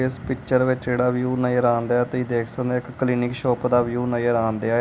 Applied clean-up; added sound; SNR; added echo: none; none; none; none.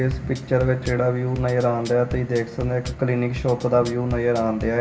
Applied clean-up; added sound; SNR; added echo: none; Bass drum / Drum kit; 13 dB; reverberation time 1.1 s.